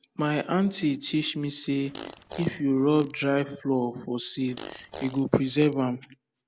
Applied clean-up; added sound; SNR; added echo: none; Fart; 17 dB; none.